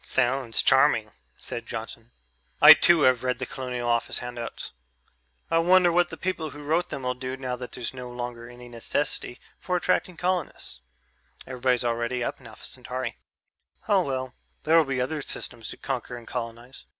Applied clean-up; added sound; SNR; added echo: none; none; none; none.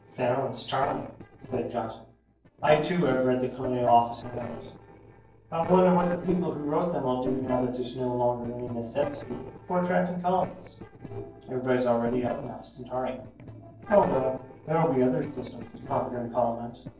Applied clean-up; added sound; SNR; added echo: neural separator model SepFormer DNS4.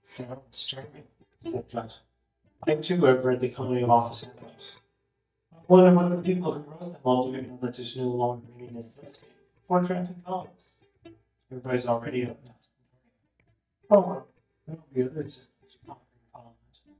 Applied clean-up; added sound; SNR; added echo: neural mask model DeepFilterNet 3.